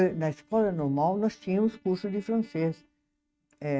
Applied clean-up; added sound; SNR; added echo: neural mask model RNNoise.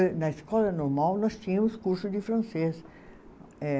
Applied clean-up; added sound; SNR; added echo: none; none; none; none.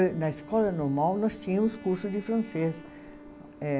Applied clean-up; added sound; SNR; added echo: none; Wind instrument, woodwind instrument; 18 dB; none.